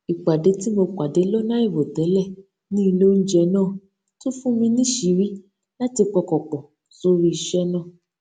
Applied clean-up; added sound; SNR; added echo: none; none; none; none.